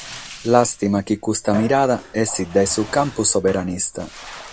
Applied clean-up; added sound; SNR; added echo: none; Bathtub (filling or washing); 16 dB; none.